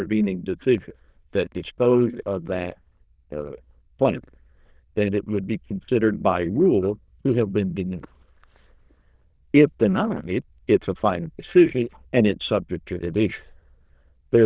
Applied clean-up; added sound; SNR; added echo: neural diffusion model UNIVERSE++.